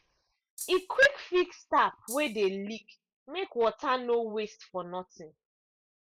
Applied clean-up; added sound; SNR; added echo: classical method log-MMSE.